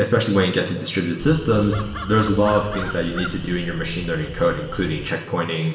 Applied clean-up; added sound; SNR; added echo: none; Crow; 11 dB; reverberation time 0.9 s.